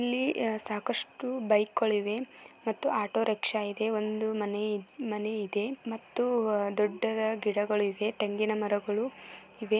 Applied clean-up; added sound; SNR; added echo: none; none; none; none.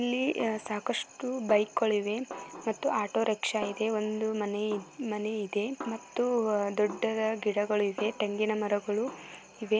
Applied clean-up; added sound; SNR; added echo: none; Snare drum; 18 dB; none.